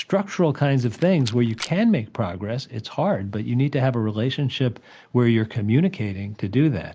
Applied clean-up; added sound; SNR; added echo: none; Rattle; 16 dB; none.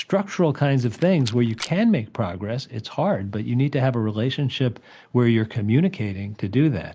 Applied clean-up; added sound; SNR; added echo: neural mask model Resemble Enhance denoiser.